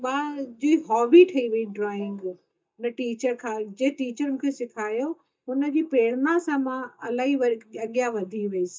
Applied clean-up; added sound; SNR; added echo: neural mask model DeepFilterNet 3.